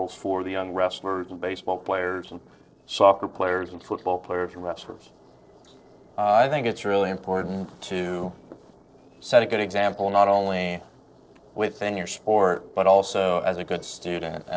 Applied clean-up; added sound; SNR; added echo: neural separator model SepFormer DNS4.